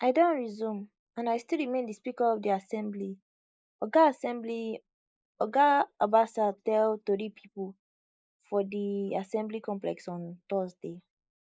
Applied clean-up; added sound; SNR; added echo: neural mask model Resemble Enhance denoiser.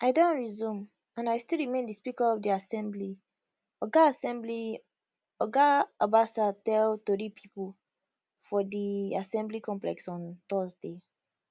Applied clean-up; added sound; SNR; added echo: none; none; none; none.